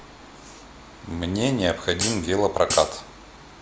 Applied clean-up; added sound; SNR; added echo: none; Hi-hat; 3 dB; none.